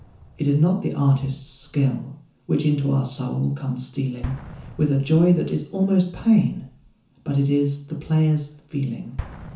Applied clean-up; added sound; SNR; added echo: none; Explosion; 19 dB; reverberation time 0.9 s.